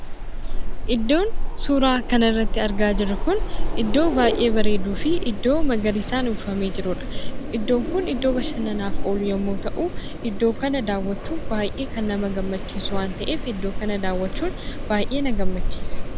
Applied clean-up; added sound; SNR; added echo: none; Wind; -2 dB; none.